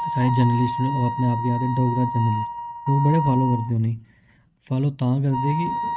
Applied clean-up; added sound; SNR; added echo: neural mask model RNNoise.